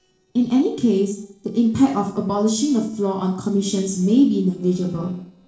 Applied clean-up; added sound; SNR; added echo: neural separator model SepFormer DNS4.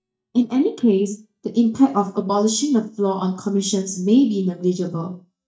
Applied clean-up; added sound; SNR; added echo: neural mask model DeepFilterNet 3.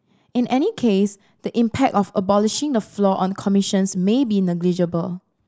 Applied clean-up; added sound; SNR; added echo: none; none; none; none.